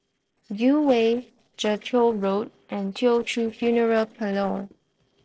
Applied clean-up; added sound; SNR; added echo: neural separator model SepFormer DNS4.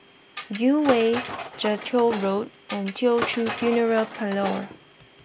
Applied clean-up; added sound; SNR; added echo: none; Tools; 9 dB; none.